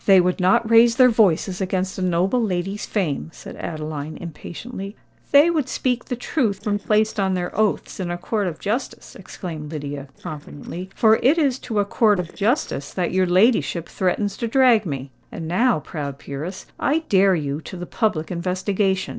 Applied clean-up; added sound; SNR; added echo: neural separator model SepFormer DNS4.